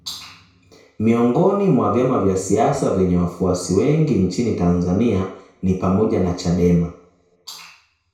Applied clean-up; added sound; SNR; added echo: none; none; none; reverberation time 0.5 s.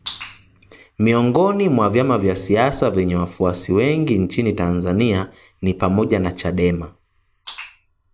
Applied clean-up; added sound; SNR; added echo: none; none; none; none.